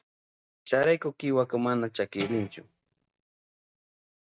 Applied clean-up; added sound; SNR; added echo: neural mask model RNNoise.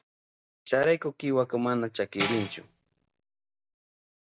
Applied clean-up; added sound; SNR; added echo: none; Tambourine; 7 dB; none.